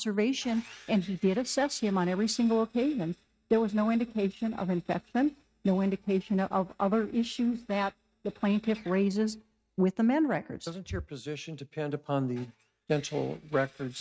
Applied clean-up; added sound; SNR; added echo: neural mask model RNNoise.